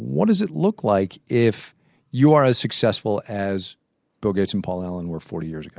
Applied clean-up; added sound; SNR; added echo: neural mask model Resemble Enhance denoiser.